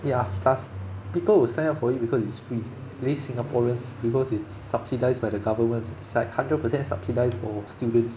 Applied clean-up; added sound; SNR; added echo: none; none; none; none.